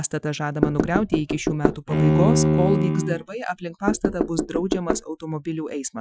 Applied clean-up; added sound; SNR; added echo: classical method Wiener filter.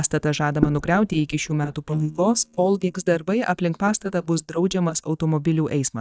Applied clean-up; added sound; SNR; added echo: neural mask model DeepFilterNet 3.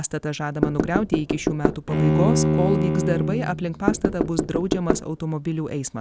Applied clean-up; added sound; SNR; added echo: none; Knock / Wood + Bowed string instrument; -3 dB; none.